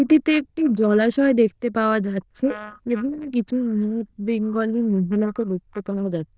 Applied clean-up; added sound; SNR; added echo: neural diffusion model UNIVERSE++.